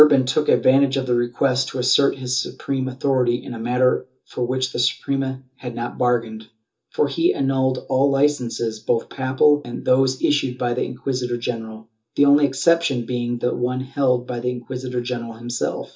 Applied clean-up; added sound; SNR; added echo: none; none; none; reverberation time 0.2 s.